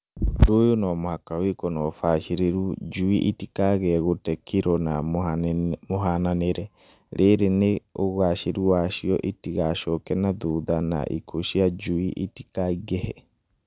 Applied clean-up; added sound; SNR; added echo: none; none; none; none.